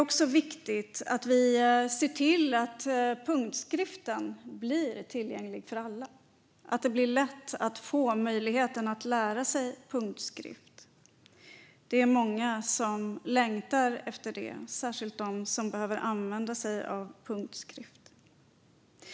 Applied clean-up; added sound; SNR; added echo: none; none; none; none.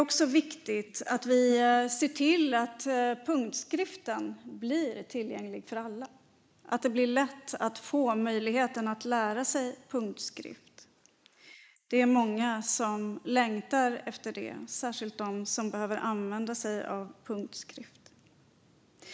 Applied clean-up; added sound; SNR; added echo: neural mask model Resemble Enhance denoiser.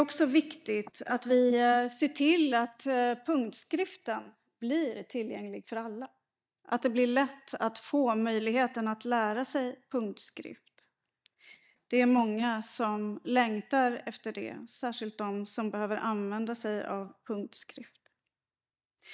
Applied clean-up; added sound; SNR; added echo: neural mask model DeepFilterNet 3.